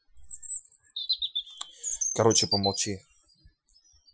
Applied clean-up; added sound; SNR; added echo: classical method Wiener filter.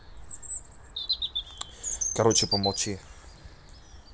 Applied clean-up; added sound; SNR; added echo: none; Bird vocalization, bird call, bird song; 3 dB; none.